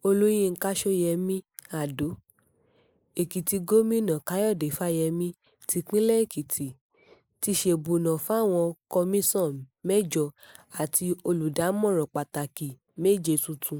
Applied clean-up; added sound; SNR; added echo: neural mask model Resemble Enhance denoiser.